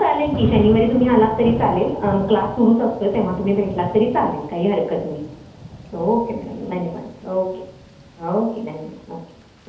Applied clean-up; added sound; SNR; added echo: none; Thunder / Rain; 11 dB; reverberation time 2.2 s.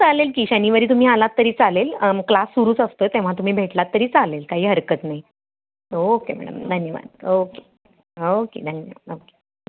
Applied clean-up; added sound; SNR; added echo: none; none; none; none.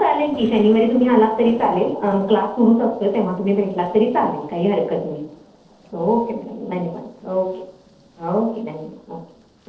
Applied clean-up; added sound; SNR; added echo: neural separator model SepFormer DNS4.